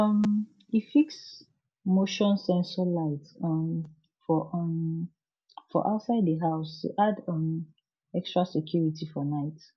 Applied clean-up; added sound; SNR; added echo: none; none; none; none.